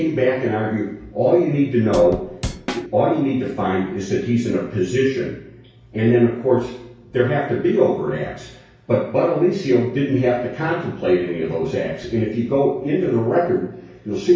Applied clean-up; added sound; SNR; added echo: none; Drum / Drum kit; 9 dB; reverberation time 0.6 s.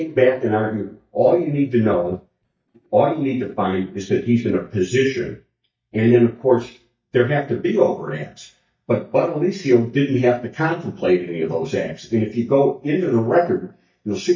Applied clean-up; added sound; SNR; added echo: neural mask model DeepFilterNet 3.